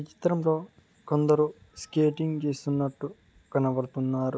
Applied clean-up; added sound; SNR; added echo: none; none; none; none.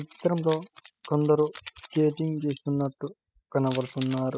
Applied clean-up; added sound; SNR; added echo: classical method spectral subtraction.